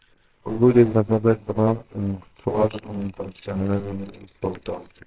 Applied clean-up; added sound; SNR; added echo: neural separator model SepFormer WHAMR!.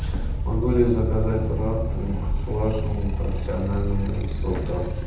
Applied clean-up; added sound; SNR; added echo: none; Motorcycle; -1 dB; reverberation time 0.8 s.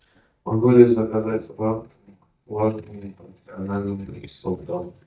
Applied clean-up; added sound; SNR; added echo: neural mask model DeepFilterNet 3.